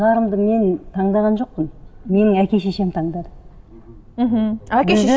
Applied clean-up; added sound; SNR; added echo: none; none; none; none.